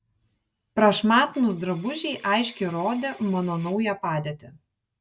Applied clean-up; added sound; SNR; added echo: none; Coin (dropping); 18 dB; none.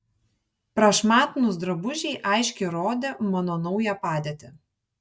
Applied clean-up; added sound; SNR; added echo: none; none; none; none.